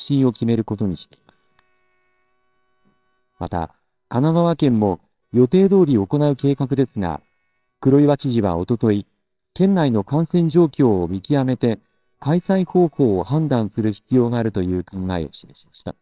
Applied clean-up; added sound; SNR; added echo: neural separator model SepFormer WHAMR!.